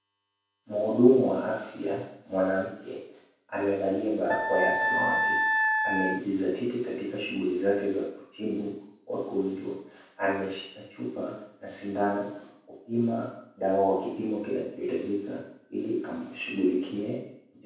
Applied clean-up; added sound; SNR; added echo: none; Wind instrument, woodwind instrument; -2 dB; reverberation time 0.7 s.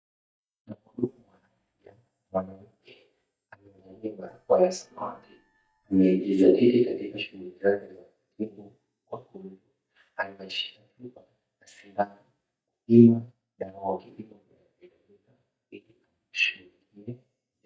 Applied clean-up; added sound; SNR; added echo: neural mask model DeepFilterNet 3.